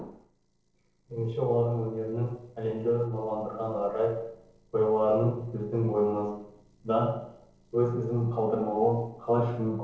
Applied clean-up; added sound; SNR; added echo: neural separator model SepFormer DNS4.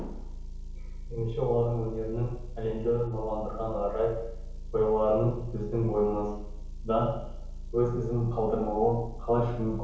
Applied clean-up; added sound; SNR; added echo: none; Motor vehicle (road) / Engine; 8 dB; reverberation time 1.0 s.